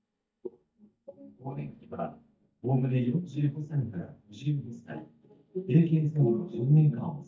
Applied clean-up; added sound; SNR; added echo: neural mask model DeepFilterNet 3.